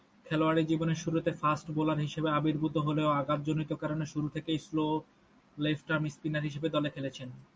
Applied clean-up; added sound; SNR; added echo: none; none; none; none.